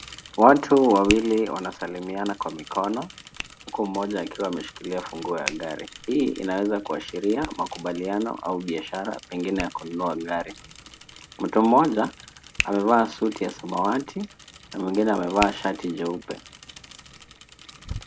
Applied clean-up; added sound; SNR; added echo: none; Mechanisms / Bicycle + Hands; 14 dB; none.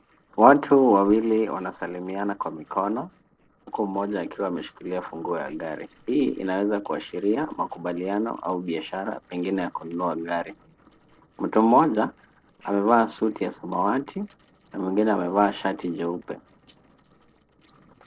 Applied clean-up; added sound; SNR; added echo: neural separator model SepFormer DNS4.